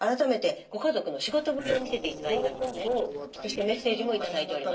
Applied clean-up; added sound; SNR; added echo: neural separator model SepFormer DNS4.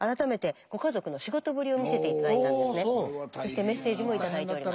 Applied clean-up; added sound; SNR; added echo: none; none; none; none.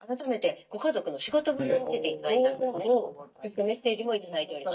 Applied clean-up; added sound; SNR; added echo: neural mask model DeepFilterNet 3.